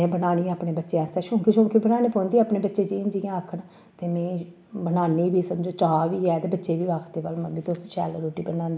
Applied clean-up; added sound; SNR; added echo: none; none; none; none.